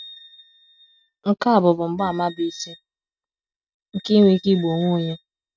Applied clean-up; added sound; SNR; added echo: neural mask model RNNoise.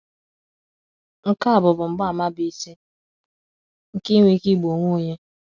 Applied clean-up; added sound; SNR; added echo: none; none; none; none.